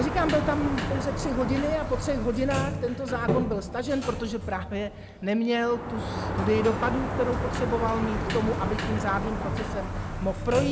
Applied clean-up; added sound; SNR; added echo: none; Sliding door; 2 dB; none.